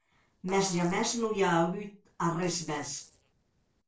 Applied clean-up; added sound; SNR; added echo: neural separator model SepFormer DNS4.